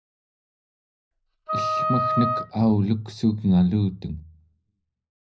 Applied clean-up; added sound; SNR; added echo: none; Wind instrument, woodwind instrument; 2 dB; reverberation time 0.5 s.